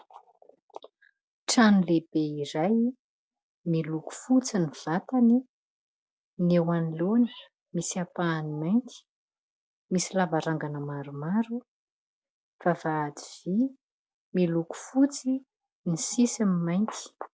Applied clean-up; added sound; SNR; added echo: none; none; none; none.